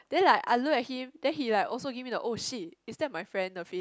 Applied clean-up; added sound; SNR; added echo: none; none; none; none.